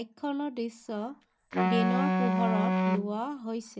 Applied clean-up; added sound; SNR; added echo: none; Wind instrument, woodwind instrument; -5 dB; reverberation time 0.3 s.